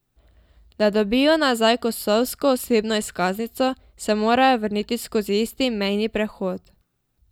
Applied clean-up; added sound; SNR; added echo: none; none; none; none.